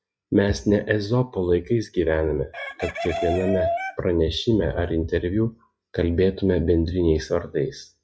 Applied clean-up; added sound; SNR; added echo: classical method log-MMSE.